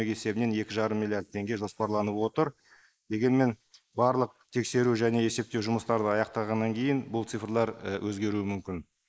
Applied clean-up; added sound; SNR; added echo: neural mask model Resemble Enhance denoiser.